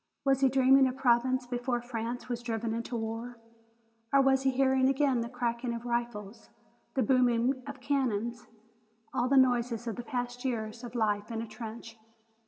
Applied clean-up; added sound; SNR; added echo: none; none; none; reverberation time 0.5 s.